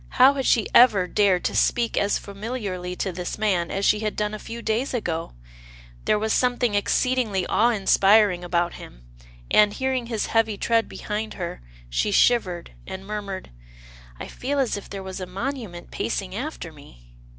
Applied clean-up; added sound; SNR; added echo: none; none; none; none.